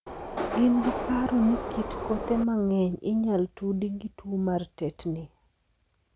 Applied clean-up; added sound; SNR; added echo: none; Subway, metro, underground; 5 dB; none.